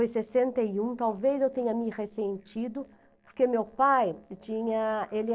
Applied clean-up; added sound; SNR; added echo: neural separator model SepFormer DNS4.